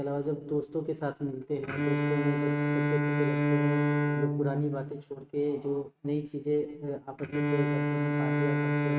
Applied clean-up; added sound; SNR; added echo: neural mask model RNNoise.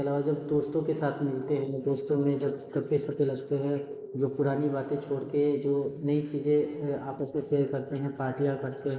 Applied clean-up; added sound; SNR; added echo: neural mask model Resemble Enhance denoiser.